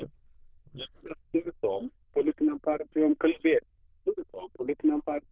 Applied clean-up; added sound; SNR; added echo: neural diffusion model UNIVERSE++.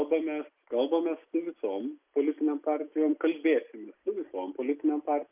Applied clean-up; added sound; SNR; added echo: neural mask model Resemble Enhance denoiser.